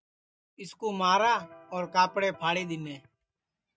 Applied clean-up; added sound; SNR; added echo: neural mask model DeepFilterNet 3.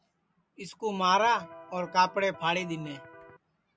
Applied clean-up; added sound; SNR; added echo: none; Electric guitar; 17 dB; none.